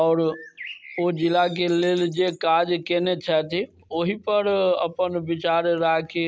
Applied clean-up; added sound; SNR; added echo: none; Bird; 19 dB; none.